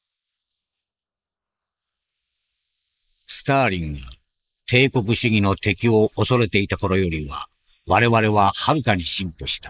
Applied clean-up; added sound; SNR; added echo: neural mask model Resemble Enhance denoiser.